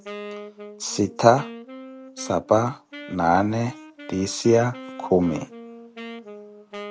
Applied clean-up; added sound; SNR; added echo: none; Wind instrument, woodwind instrument; 15 dB; none.